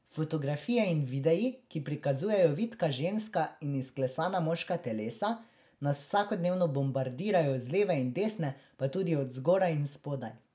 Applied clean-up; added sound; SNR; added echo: none; none; none; none.